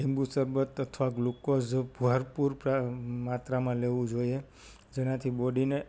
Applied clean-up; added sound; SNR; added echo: none; none; none; none.